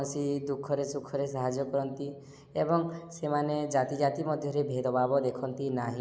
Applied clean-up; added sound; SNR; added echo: none; none; none; none.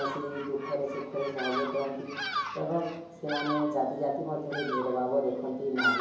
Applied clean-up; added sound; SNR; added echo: none; Bird vocalization, bird call, bird song; 5 dB; reverberation time 2.8 s.